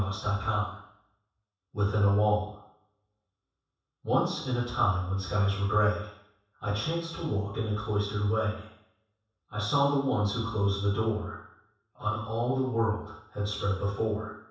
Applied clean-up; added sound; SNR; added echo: none; none; none; reverberation time 0.7 s.